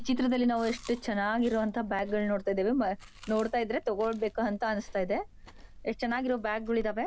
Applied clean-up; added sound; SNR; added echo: none; Chewing, mastication; 16 dB; none.